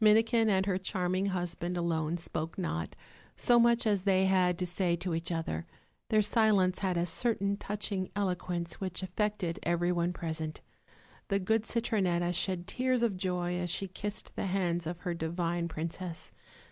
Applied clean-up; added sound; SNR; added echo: none; none; none; none.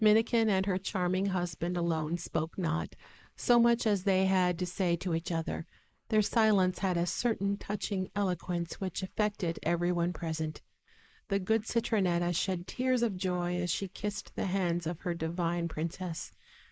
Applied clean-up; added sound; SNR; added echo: neural mask model Resemble Enhance denoiser.